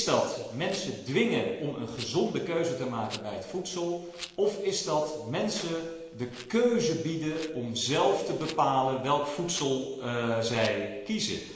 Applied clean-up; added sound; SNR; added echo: none; Rattle; 20 dB; reverberation time 1.1 s.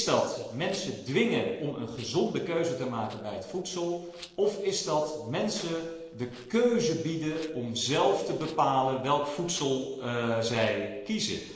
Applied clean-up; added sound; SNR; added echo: neural separator model SepFormer DNS4.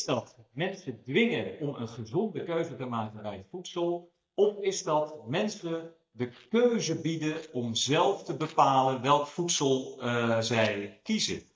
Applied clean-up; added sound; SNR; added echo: neural mask model DeepFilterNet 3.